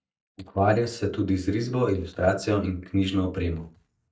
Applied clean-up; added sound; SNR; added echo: neural mask model DeepFilterNet 3.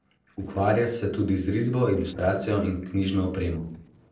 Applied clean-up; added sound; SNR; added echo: neural separator model SepFormer DNS4.